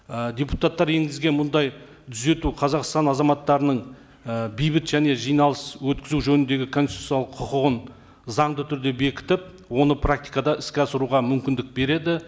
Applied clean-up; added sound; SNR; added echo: none; none; none; none.